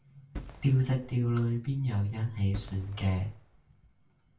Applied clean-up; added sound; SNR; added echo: none; Fireworks; 15 dB; reverberation time 0.3 s.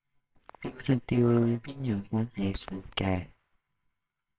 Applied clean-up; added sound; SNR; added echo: neural separator model SepFormer WHAMR!.